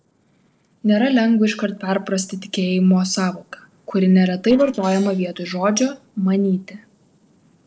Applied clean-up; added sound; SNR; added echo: neural separator model SepFormer DNS4.